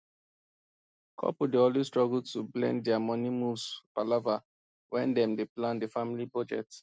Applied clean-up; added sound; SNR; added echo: none; none; none; none.